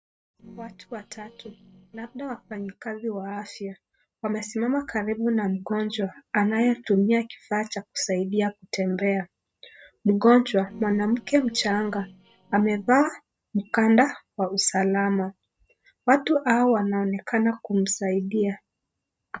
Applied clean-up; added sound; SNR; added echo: neural separator model SepFormer DNS4.